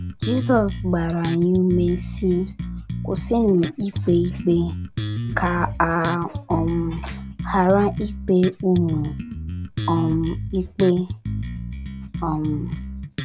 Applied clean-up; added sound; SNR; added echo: none; Bass guitar; 7 dB; none.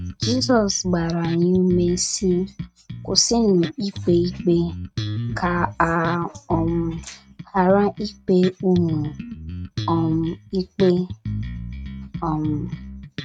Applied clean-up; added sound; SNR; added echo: neural mask model RNNoise.